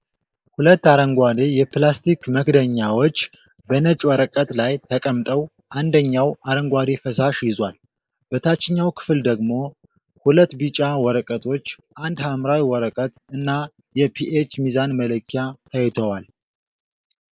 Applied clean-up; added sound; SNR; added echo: neural mask model Resemble Enhance denoiser.